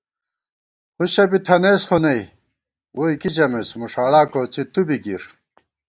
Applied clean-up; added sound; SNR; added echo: none; none; none; none.